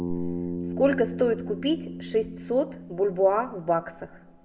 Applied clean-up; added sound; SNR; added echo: none; Bass guitar; 8 dB; reverberation time 0.7 s.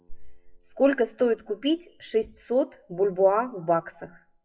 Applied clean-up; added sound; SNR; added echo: classical method WPE with log-MMSE.